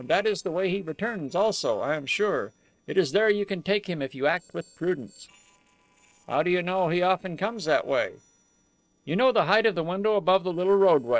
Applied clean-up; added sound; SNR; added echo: neural separator model SepFormer DNS4.